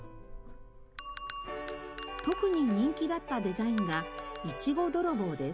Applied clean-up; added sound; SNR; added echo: none; Bell; -5 dB; none.